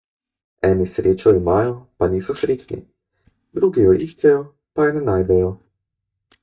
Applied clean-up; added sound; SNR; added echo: neural mask model DeepFilterNet 3.